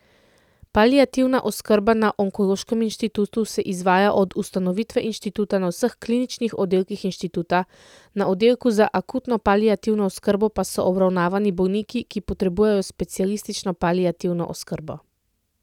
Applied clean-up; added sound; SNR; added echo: none; none; none; none.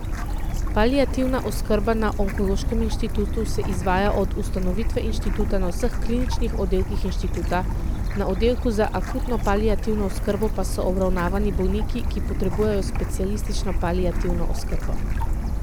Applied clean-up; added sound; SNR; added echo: none; Stream / Bird; -3 dB; none.